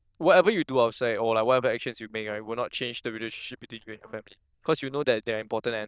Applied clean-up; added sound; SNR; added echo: neural diffusion model UNIVERSE++.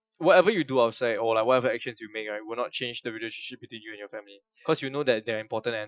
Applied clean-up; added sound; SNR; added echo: classical method Wiener filter.